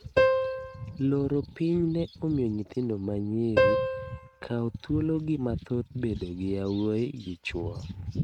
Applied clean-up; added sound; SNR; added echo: neural mask model RNNoise.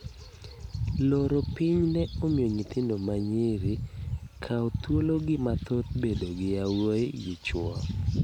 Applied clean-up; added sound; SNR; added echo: none; none; none; none.